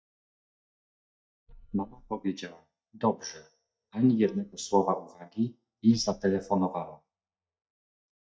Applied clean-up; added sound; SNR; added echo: neural mask model DeepFilterNet 3.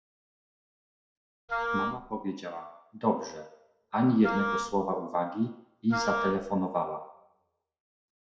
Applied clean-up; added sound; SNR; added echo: none; Wind instrument, woodwind instrument; 1 dB; reverberation time 0.6 s.